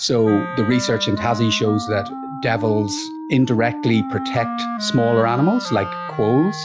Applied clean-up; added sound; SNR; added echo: classical method log-MMSE.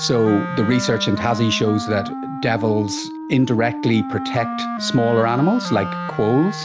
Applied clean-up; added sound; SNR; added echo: none; Wind instrument, woodwind instrument; 8 dB; none.